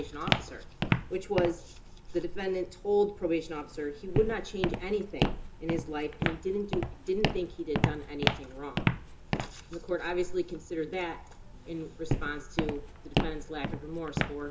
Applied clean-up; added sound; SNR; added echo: none; Walk, footsteps; 0 dB; reverberation time 0.2 s.